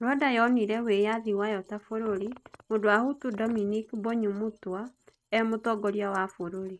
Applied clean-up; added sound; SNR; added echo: neural mask model RNNoise.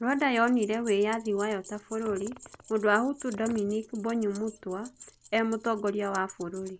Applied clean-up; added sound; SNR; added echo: none; Keys jangling; 9 dB; none.